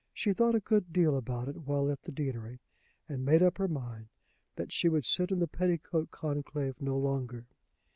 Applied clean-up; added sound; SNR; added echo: none; none; none; none.